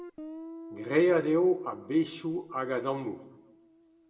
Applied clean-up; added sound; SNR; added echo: none; Guitar; 17 dB; reverberation time 0.8 s.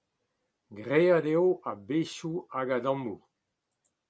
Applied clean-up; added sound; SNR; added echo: none; none; none; none.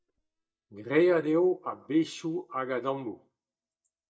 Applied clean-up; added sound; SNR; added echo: neural mask model DeepFilterNet 3.